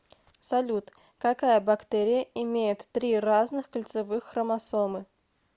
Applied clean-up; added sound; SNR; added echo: none; none; none; none.